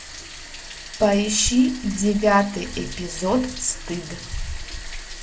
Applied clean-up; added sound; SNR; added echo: none; Bathtub (filling or washing); 15 dB; none.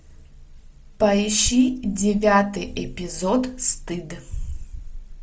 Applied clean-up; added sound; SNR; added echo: none; none; none; none.